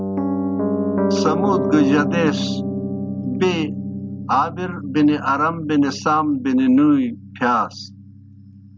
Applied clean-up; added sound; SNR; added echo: none; Piano; 4 dB; none.